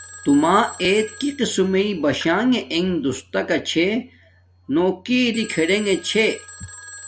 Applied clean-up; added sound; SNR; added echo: none; Telephone; 19 dB; none.